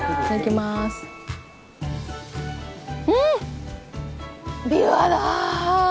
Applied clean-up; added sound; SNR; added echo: none; none; none; none.